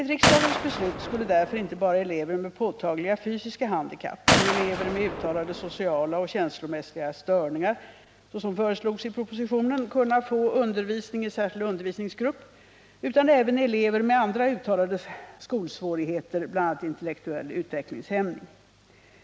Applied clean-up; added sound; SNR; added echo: none; Gunshot, gunfire; 1 dB; none.